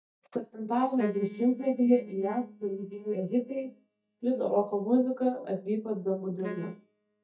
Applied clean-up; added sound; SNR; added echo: neural mask model DeepFilterNet 3.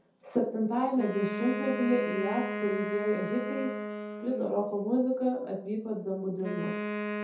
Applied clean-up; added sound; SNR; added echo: none; Wind instrument, woodwind instrument; 5 dB; reverberation time 0.5 s.